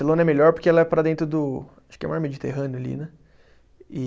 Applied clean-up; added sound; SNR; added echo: none; none; none; none.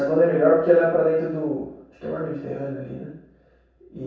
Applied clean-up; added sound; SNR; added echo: none; none; none; reverberation time 0.7 s.